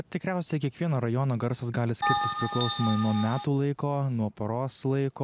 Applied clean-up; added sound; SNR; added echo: none; Bell; 2 dB; none.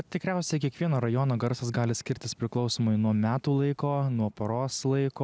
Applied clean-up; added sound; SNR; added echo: none; none; none; none.